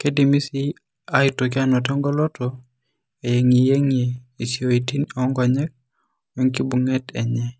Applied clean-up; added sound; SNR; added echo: none; none; none; none.